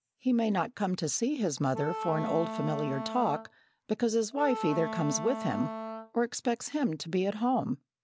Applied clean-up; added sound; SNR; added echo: none; Wind instrument, woodwind instrument; 7 dB; none.